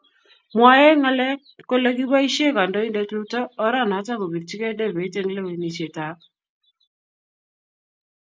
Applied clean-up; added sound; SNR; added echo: none; none; none; none.